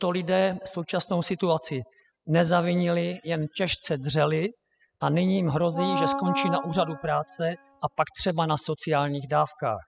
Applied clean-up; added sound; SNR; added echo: classical method spectral subtraction.